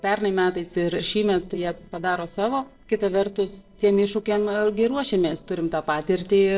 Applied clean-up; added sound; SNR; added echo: neural separator model SepFormer DNS4.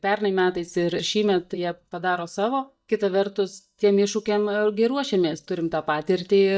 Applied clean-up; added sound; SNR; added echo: neural mask model DeepFilterNet 3.